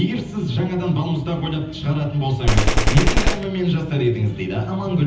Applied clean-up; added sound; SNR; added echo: none; Gunshot, gunfire; -3 dB; reverberation time 0.8 s.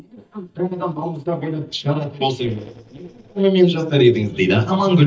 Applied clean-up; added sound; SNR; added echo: neural mask model DeepFilterNet 3.